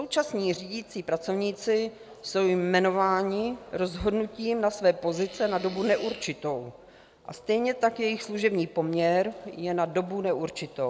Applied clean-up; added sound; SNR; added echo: none; Fart; 16 dB; none.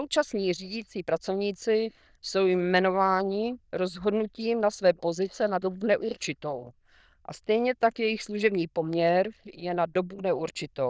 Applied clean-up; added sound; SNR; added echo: neural diffusion model UNIVERSE++.